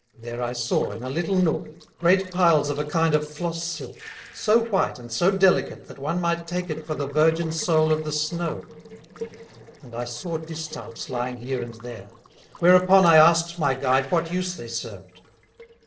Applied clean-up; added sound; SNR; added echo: neural separator model SepFormer DNS4.